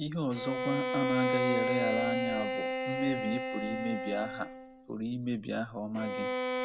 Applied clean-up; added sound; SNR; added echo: none; Bowed string instrument; -1 dB; none.